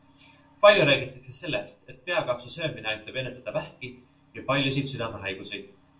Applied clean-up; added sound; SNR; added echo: none; none; none; reverberation time 0.3 s.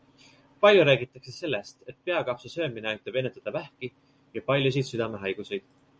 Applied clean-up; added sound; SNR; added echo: none; none; none; none.